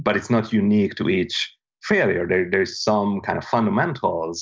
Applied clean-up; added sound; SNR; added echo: none; none; none; none.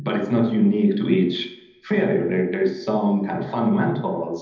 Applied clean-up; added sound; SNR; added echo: none; none; none; reverberation time 0.9 s.